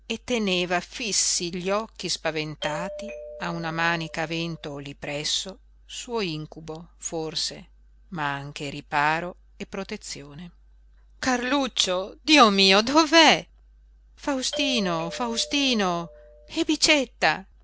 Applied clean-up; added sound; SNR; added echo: none; Doorbell; 13 dB; none.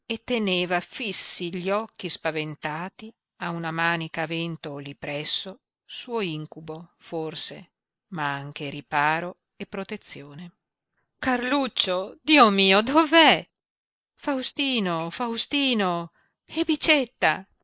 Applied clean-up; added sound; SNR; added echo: neural mask model Resemble Enhance denoiser.